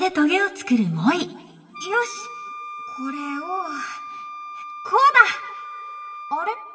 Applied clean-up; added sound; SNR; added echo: none; Wind instrument, woodwind instrument; 13 dB; reverberation time 2.3 s.